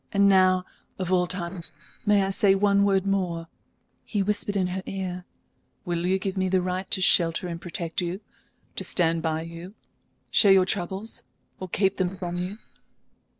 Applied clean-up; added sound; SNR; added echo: neural separator model SepFormer DNS4.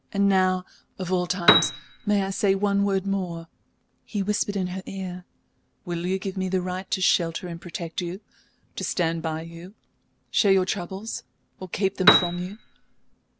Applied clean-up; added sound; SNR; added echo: none; Piano; -3 dB; none.